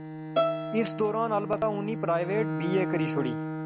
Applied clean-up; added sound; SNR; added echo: none; Bowed string instrument + Bowed string instrument; 2 dB; none.